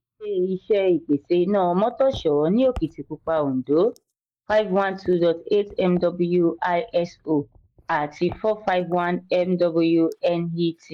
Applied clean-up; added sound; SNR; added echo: neural mask model Resemble Enhance denoiser.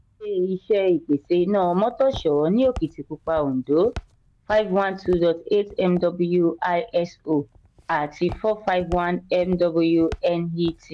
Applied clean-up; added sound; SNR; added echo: none; Walk, footsteps; 19 dB; none.